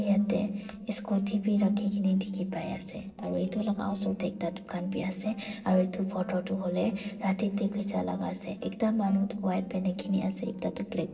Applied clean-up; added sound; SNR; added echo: neural separator model SepFormer DNS4.